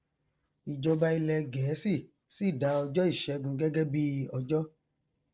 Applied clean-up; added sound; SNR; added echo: neural separator model SepFormer DNS4.